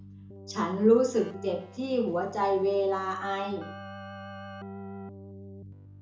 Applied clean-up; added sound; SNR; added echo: none; Keyboard (musical); 14 dB; reverberation time 0.6 s.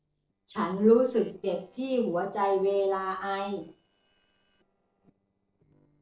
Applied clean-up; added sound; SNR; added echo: neural separator model SepFormer DNS4.